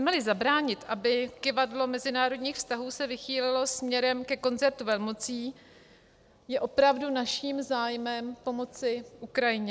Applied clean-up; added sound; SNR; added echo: none; none; none; none.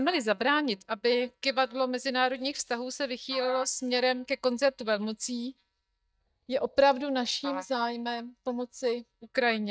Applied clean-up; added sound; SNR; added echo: neural mask model DeepFilterNet 3.